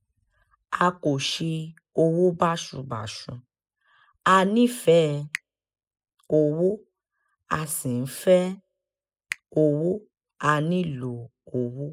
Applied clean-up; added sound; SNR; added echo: classical method spectral subtraction.